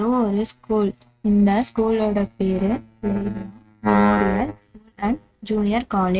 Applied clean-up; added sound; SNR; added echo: neural mask model RNNoise.